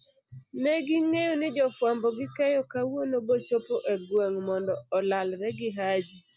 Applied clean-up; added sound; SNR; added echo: none; none; none; none.